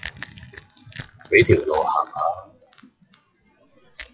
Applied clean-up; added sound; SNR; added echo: classical method log-MMSE.